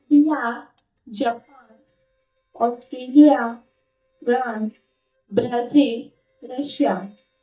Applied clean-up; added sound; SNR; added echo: neural mask model DeepFilterNet 3.